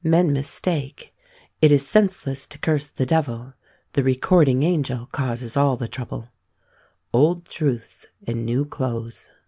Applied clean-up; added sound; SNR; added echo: none; none; none; none.